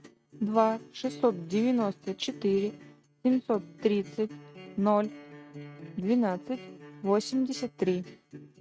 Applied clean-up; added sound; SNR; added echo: neural mask model RNNoise.